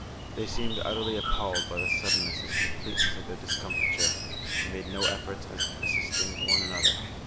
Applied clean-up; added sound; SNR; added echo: none; Bird; -5 dB; none.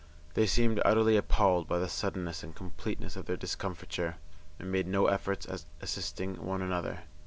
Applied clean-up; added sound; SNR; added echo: none; none; none; none.